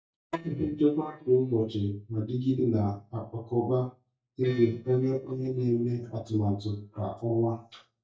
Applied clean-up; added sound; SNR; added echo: neural mask model DeepFilterNet 3.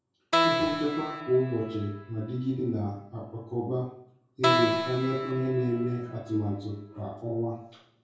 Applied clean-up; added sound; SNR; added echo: none; Keyboard (musical); 2 dB; reverberation time 0.6 s.